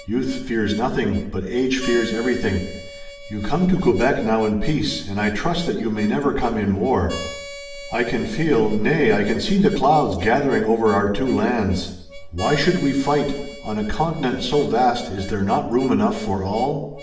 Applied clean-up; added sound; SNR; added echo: none; Harmonica; 18 dB; reverberation time 0.8 s.